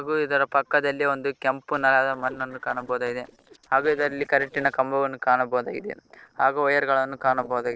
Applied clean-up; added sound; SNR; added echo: neural separator model SepFormer DNS4.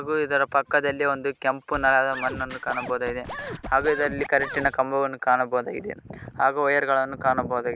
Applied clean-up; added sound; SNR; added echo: none; Scratching (performance technique); 11 dB; none.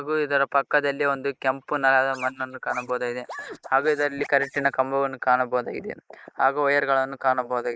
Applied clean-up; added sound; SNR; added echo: neural mask model Resemble Enhance denoiser.